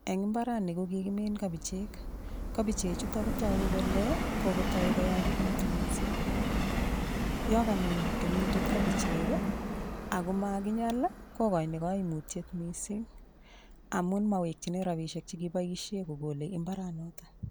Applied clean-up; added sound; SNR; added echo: none; Subway, metro, underground; 1 dB; none.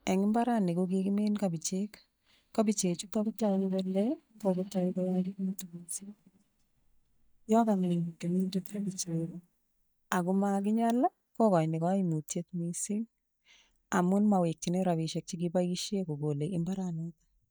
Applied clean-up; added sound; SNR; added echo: neural mask model DeepFilterNet 3.